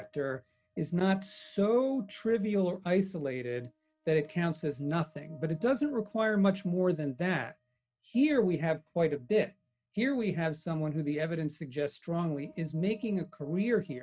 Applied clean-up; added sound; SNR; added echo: neural mask model RNNoise.